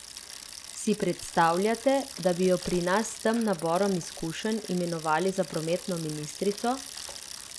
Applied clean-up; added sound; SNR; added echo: none; Bicycle; 10 dB; none.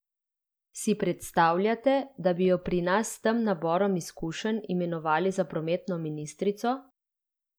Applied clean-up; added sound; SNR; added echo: none; none; none; none.